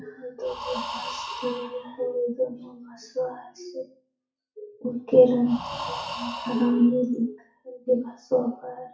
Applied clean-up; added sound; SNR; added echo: classical method WPE with log-MMSE.